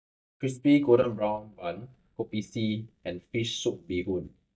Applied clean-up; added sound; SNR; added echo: neural mask model DeepFilterNet 3.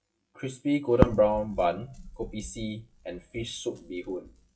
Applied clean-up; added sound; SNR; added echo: classical method WPE with log-MMSE.